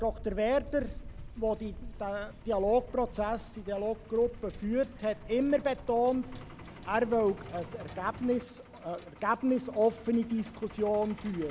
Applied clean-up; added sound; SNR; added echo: none; Truck; 14 dB; none.